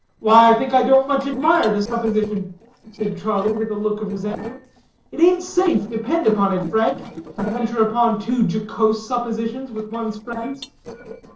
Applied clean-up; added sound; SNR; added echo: neural separator model SepFormer DNS4.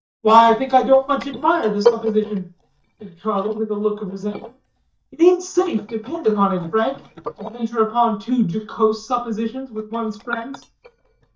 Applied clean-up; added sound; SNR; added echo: neural mask model DeepFilterNet 3.